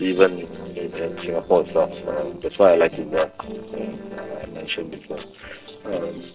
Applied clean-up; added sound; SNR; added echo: neural separator model SepFormer DNS4.